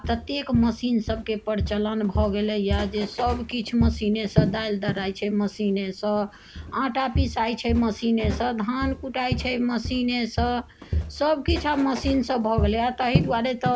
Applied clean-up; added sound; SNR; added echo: none; Walk, footsteps; 5 dB; none.